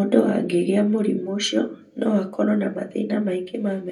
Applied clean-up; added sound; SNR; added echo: none; none; none; reverberation time 0.2 s.